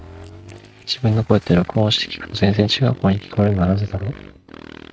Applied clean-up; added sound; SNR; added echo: neural mask model RNNoise.